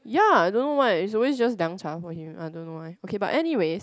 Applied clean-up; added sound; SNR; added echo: none; none; none; none.